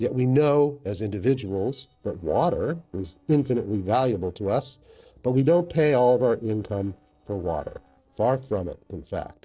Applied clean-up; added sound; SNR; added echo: neural separator model SepFormer DNS4.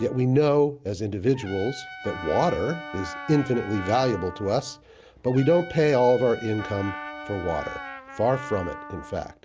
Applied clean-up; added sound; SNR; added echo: none; Trumpet + Trumpet; 13 dB; none.